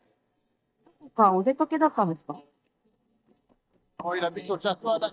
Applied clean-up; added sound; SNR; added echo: neural mask model DeepFilterNet 3.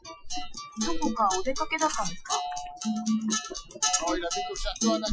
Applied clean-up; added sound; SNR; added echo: classical method Wiener filter.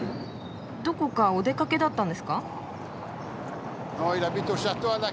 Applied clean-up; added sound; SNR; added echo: none; none; none; none.